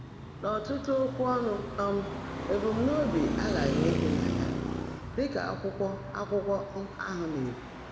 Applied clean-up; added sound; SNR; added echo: none; Traffic noise, roadway noise; 3 dB; reverberation time 1.6 s.